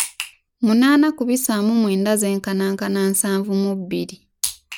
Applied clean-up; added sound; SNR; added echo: none; none; none; none.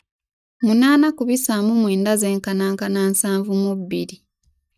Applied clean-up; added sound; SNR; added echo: neural mask model DeepFilterNet 3.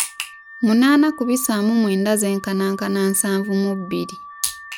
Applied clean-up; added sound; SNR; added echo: none; Alarm / Car; 18 dB; none.